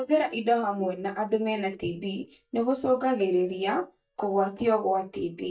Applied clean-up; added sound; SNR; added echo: neural mask model DeepFilterNet 3.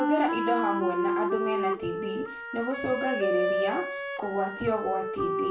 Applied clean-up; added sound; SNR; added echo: none; Wind instrument, woodwind instrument; -1 dB; reverberation time 0.3 s.